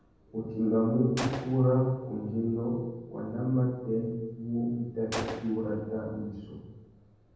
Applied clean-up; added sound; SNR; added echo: none; Gunshot, gunfire; 14 dB; reverberation time 1.1 s.